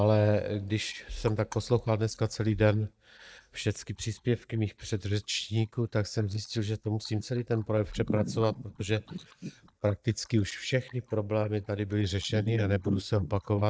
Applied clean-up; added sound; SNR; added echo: neural mask model DeepFilterNet 3.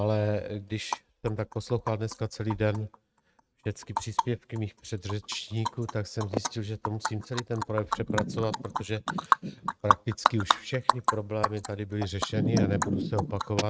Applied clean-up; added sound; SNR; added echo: neural mask model RNNoise.